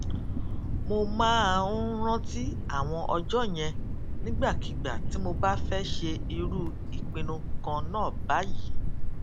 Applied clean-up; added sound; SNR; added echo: none; Thunder; -3 dB; none.